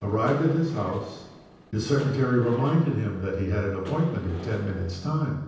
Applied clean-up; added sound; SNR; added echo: none; Engine / Mechanisms; 15 dB; reverberation time 0.9 s.